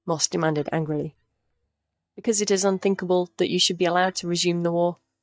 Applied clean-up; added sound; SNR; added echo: neural mask model DeepFilterNet 3.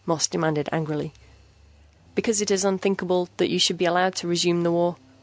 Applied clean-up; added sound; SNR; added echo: none; none; none; none.